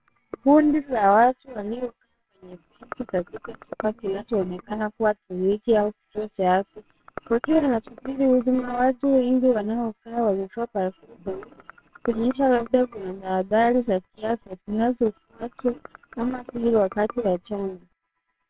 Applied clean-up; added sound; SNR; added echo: neural separator model SepFormer WHAMR!.